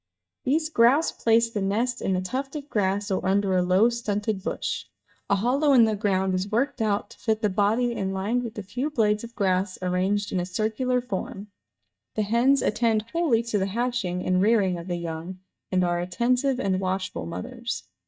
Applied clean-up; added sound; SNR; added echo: neural mask model DeepFilterNet 3.